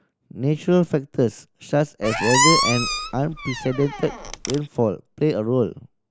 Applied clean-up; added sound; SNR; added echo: none; Squeak; 1 dB; none.